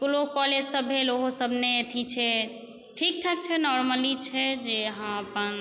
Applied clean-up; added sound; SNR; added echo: none; none; none; none.